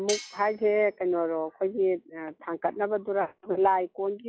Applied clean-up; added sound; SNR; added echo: classical method log-MMSE.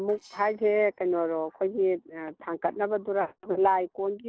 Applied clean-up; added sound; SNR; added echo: neural separator model SepFormer DNS4.